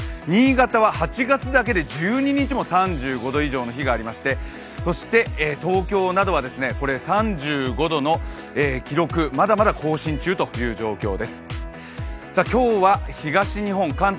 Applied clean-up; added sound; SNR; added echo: none; none; none; none.